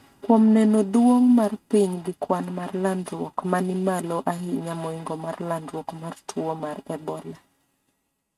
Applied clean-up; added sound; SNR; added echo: neural mask model RNNoise.